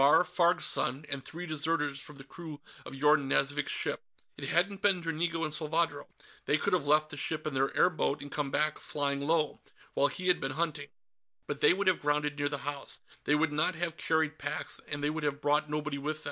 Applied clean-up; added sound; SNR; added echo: none; none; none; none.